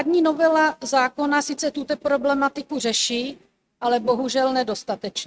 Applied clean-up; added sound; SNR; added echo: neural mask model RNNoise.